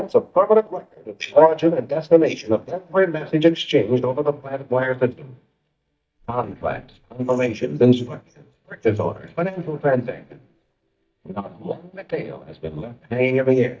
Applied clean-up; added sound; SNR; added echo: neural mask model DeepFilterNet 3.